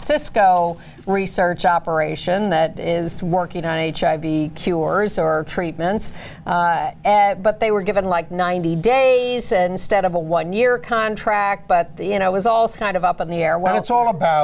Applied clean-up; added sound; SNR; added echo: none; none; none; none.